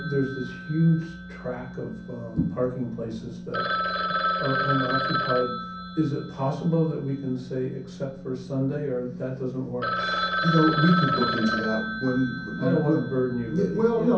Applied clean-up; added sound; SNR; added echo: none; Telephone; 5 dB; reverberation time 0.6 s.